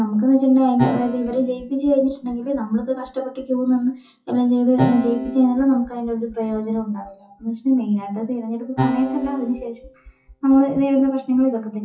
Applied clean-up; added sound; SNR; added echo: classical method WPE with log-MMSE.